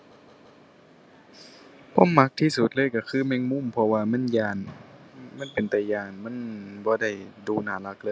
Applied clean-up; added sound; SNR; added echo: none; none; none; none.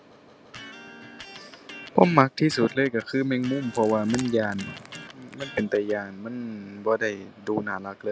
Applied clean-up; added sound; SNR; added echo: none; Wood + Electric guitar; 17 dB; none.